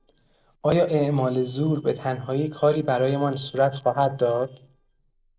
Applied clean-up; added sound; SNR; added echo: neural separator model SepFormer DNS4.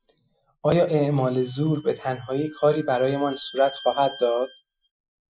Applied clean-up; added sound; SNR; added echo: classical method Wiener filter.